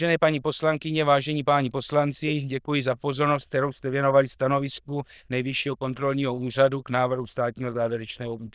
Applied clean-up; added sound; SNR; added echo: neural diffusion model UNIVERSE++.